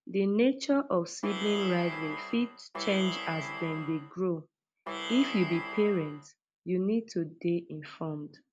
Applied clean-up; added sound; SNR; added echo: none; Plucked string instrument; 8 dB; none.